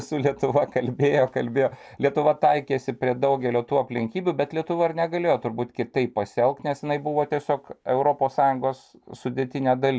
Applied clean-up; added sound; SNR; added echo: none; none; none; none.